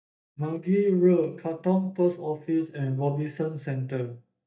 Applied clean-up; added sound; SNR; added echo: neural mask model DeepFilterNet 3.